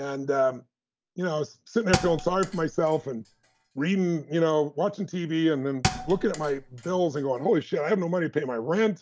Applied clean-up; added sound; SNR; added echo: none; Thump, thud; 11 dB; none.